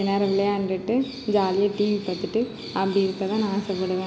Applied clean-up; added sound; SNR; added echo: none; none; none; none.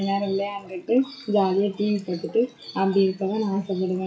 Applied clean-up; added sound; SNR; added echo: classical method WPE with log-MMSE.